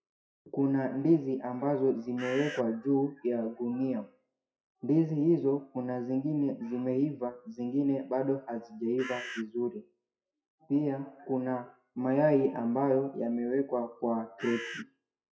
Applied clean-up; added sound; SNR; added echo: classical method WPE with log-MMSE.